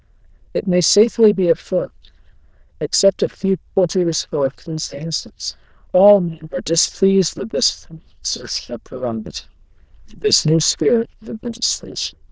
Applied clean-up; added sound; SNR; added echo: neural diffusion model UNIVERSE++.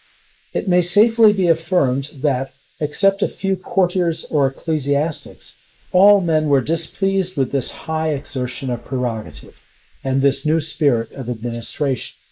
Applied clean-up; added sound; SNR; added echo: neural mask model Resemble Enhance denoiser.